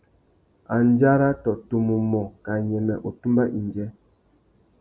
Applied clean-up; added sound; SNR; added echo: none; none; none; none.